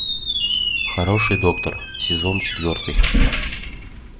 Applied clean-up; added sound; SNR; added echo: none; Squeak; -4 dB; none.